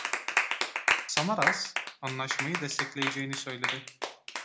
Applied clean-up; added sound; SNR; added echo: none; Clapping; -4 dB; reverberation time 0.3 s.